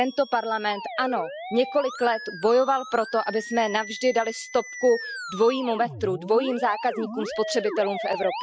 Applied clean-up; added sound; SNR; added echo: classical method spectral subtraction.